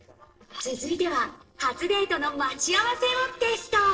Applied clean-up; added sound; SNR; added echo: neural separator model SepFormer DNS4.